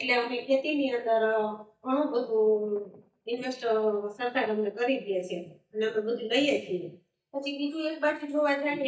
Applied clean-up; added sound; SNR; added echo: neural mask model DeepFilterNet 3.